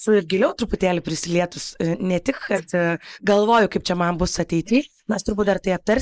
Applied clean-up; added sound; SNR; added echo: neural mask model Resemble Enhance denoiser.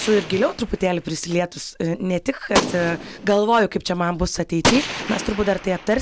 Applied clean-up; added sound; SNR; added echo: none; Gunshot, gunfire; 7 dB; none.